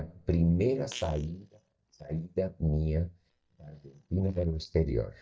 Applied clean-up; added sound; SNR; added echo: neural mask model DeepFilterNet 3.